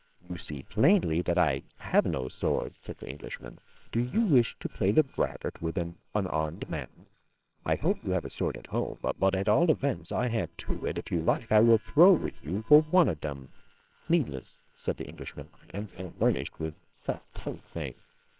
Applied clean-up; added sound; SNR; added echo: neural separator model SepFormer WHAMR!.